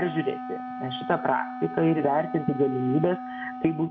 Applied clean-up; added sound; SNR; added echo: none; Wind instrument, woodwind instrument; 9 dB; none.